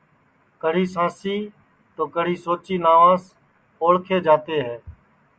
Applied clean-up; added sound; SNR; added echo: none; none; none; none.